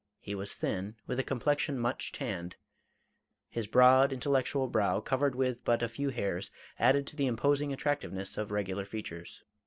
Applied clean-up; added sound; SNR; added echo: none; none; none; none.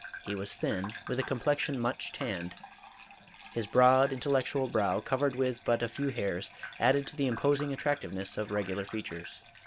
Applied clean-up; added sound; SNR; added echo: none; Bathtub (filling or washing) / Gurgling; 16 dB; none.